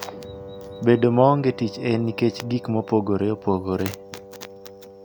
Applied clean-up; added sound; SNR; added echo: none; Wind instrument, woodwind instrument; 16 dB; none.